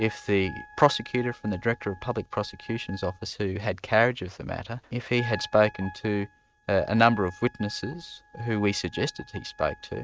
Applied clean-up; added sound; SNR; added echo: neural mask model RNNoise.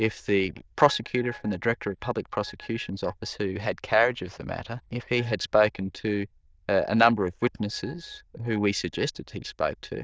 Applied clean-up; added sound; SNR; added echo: neural diffusion model UNIVERSE++.